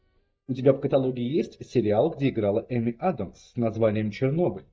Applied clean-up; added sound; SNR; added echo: neural mask model DeepFilterNet 3.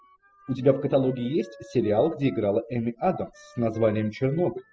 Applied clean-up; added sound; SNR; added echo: classical method spectral subtraction.